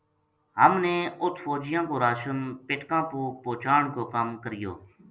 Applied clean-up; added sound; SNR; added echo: none; none; none; none.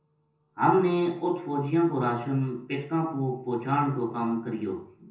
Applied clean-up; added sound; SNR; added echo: none; none; none; reverberation time 0.6 s.